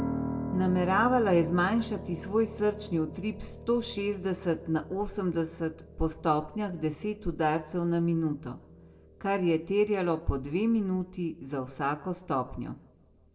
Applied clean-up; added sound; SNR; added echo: none; Piano; 12 dB; reverberation time 0.6 s.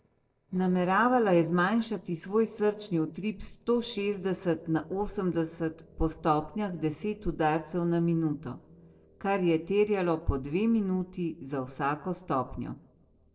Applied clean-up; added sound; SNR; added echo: neural separator model SepFormer DNS4.